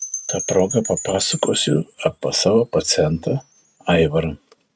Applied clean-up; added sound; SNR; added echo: neural mask model RNNoise.